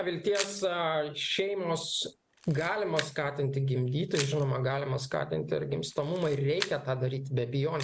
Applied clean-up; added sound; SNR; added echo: none; Camera; 14 dB; none.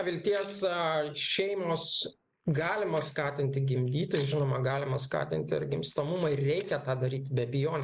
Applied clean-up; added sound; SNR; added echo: neural mask model Resemble Enhance denoiser.